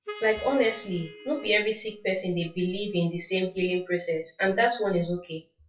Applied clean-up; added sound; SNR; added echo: classical method WPE with log-MMSE.